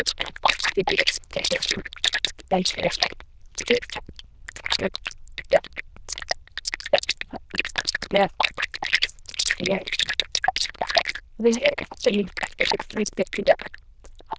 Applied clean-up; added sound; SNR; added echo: neural diffusion model UNIVERSE++.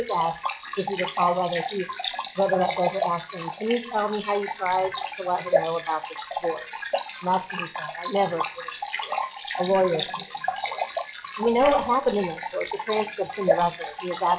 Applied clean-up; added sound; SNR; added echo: classical method log-MMSE.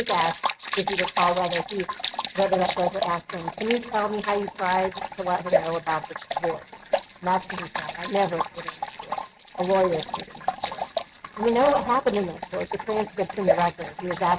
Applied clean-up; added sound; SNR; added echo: neural mask model RNNoise.